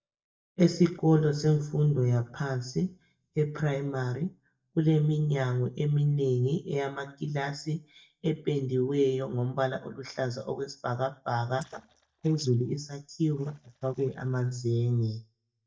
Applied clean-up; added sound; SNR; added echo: neural mask model DeepFilterNet 3.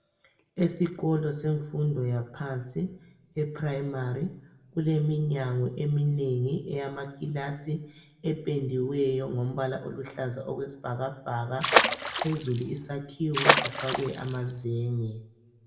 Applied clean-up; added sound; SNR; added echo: none; Water / Splash, splatter; -4 dB; reverberation time 0.6 s.